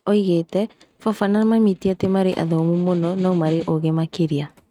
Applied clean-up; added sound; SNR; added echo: neural mask model RNNoise.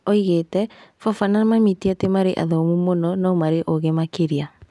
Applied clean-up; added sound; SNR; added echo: none; none; none; none.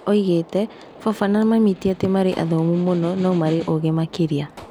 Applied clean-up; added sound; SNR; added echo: none; Gunshot, gunfire + Snare drum; 19 dB; none.